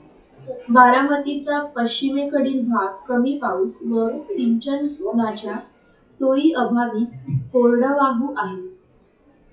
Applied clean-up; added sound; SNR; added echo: classical method WPE with log-MMSE.